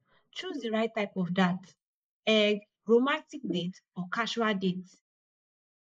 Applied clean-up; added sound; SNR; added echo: neural mask model Resemble Enhance denoiser.